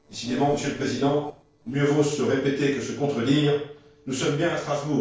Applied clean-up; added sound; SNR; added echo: neural separator model SepFormer DNS4.